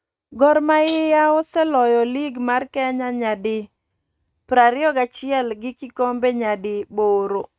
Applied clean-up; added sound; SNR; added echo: neural mask model RNNoise.